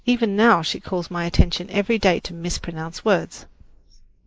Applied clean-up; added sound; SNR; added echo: neural mask model Resemble Enhance denoiser.